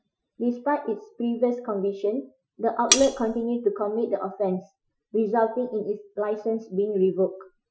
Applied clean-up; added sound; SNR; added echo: classical method Wiener filter.